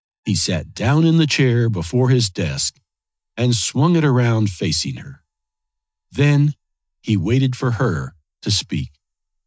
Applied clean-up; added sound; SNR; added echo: neural mask model DeepFilterNet 3.